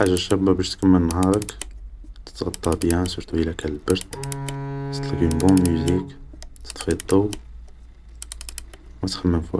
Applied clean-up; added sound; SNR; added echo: none; Bowed string instrument + Camera; 8 dB; none.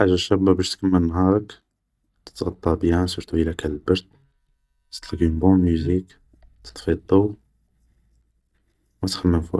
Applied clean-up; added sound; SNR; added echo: neural mask model DeepFilterNet 3.